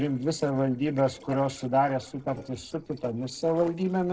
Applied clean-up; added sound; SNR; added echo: neural separator model SepFormer DNS4.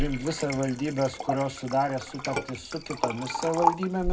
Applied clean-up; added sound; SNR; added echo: none; Liquid; 3 dB; reverberation time 0.3 s.